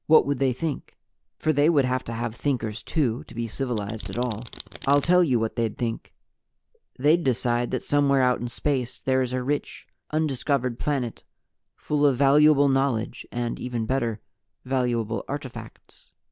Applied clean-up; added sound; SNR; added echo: none; Domestic sounds, home sounds; 12 dB; none.